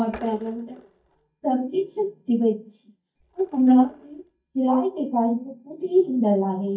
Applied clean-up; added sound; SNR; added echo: neural mask model DeepFilterNet 3.